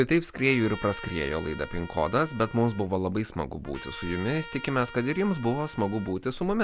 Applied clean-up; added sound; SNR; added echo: none; Trumpet; 17 dB; none.